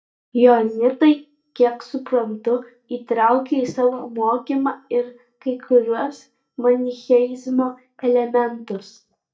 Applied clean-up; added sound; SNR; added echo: neural mask model DeepFilterNet 3.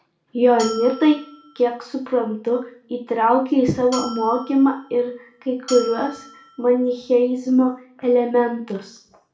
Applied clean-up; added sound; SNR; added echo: none; Bell; 17 dB; reverberation time 0.4 s.